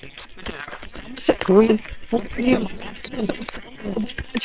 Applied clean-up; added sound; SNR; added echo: neural separator model SepFormer WHAM!.